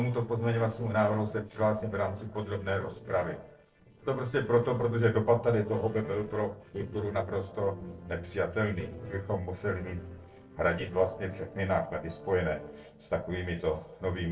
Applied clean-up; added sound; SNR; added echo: neural separator model SepFormer DNS4.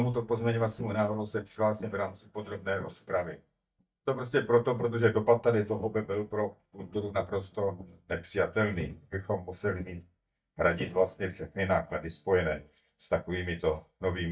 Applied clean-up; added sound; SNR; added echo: neural mask model DeepFilterNet 3.